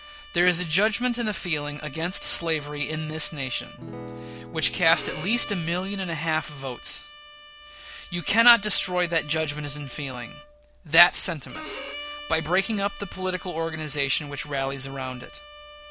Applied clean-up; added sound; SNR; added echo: none; Bowed string instrument + Acoustic guitar / Strum; 14 dB; none.